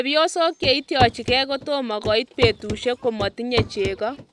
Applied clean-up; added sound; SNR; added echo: none; Walk, footsteps / Run / Wood; 8 dB; none.